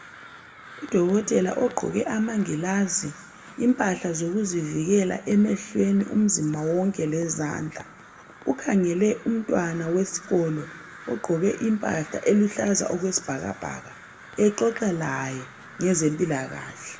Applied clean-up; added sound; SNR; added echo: none; Crow; 20 dB; reverberation time 1.2 s.